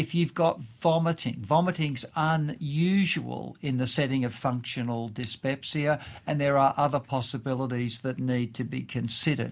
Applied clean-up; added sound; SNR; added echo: none; none; none; none.